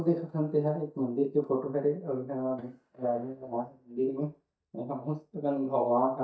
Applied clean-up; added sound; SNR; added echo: neural mask model DeepFilterNet 3.